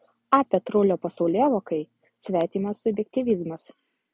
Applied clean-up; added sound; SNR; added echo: none; none; none; none.